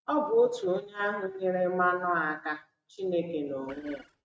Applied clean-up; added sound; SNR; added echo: neural mask model RNNoise.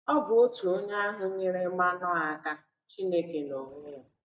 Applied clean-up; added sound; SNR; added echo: neural mask model DeepFilterNet 3.